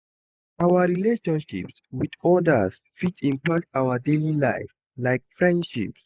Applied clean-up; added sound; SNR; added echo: neural mask model Resemble Enhance denoiser.